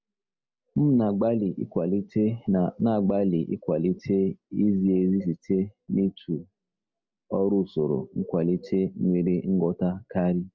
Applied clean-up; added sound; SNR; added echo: none; none; none; none.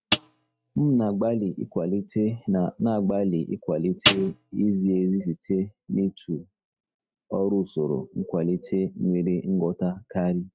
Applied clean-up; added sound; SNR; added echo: neural mask model RNNoise.